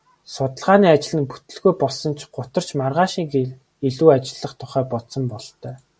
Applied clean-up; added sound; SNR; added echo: none; none; none; none.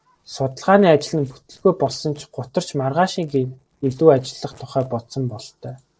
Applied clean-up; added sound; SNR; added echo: neural separator model SepFormer DNS4.